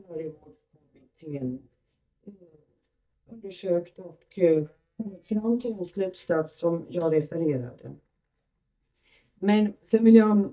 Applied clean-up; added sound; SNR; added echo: neural mask model DeepFilterNet 3.